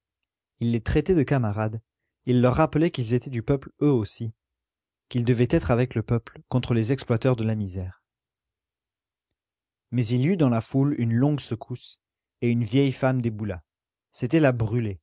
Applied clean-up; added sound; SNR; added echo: none; none; none; none.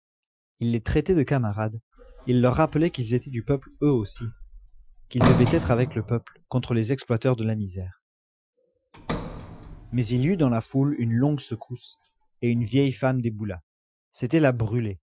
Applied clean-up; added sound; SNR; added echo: classical method Wiener filter.